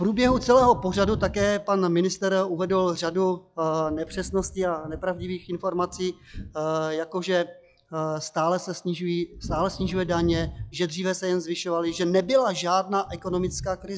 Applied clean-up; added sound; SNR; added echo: classical method log-MMSE.